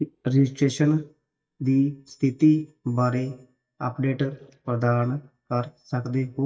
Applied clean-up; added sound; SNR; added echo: neural mask model DeepFilterNet 3.